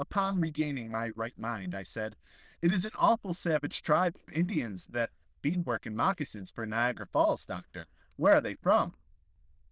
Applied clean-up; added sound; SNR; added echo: neural diffusion model UNIVERSE++.